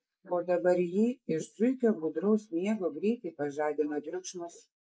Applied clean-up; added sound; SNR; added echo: neural mask model Resemble Enhance denoiser.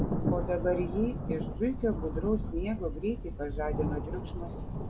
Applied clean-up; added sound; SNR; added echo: none; Thunder; 1 dB; none.